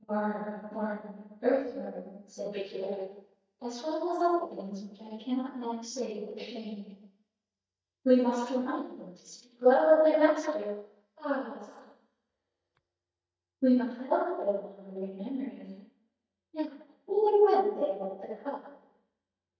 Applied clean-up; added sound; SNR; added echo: neural mask model DeepFilterNet 3.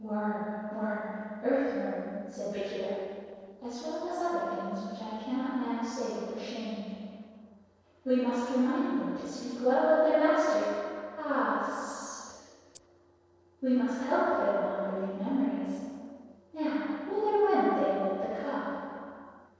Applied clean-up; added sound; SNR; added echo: neural separator model SepFormer DNS4.